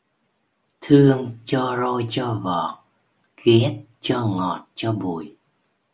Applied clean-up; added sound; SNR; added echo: none; none; none; none.